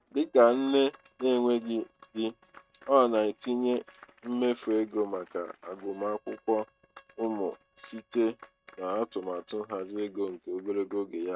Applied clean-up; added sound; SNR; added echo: neural mask model RNNoise.